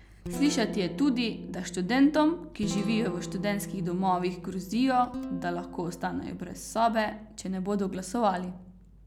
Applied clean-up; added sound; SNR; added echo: none; Guitar; 11 dB; none.